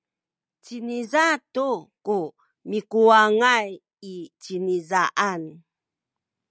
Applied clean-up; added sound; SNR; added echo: none; none; none; none.